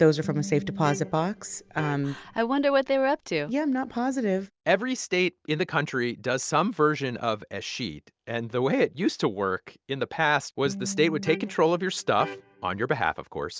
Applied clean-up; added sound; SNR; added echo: none; Electric guitar; 11 dB; none.